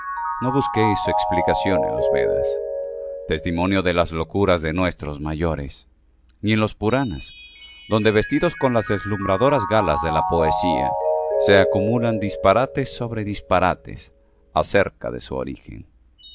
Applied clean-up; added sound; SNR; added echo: none; Mallet percussion; 4 dB; none.